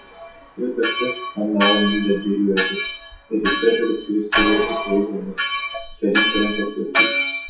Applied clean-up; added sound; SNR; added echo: classical method WPE with log-MMSE.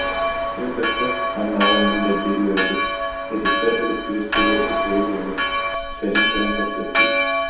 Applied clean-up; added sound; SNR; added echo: none; Church bell; -2 dB; reverberation time 1.9 s.